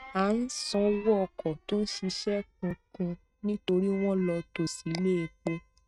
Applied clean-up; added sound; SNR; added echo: neural mask model RNNoise.